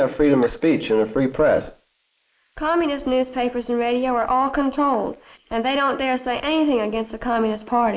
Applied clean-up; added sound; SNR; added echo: neural mask model Resemble Enhance denoiser.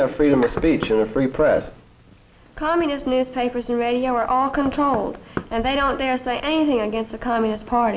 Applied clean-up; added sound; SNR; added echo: none; Clapping + Knock; 16 dB; none.